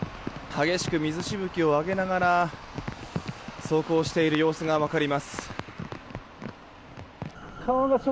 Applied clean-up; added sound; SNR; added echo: none; none; none; none.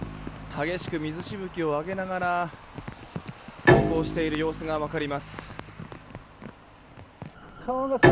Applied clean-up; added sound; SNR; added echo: none; Bowed string instrument; -2 dB; none.